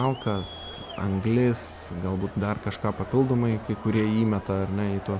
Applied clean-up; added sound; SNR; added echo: none; Crowd; 15 dB; none.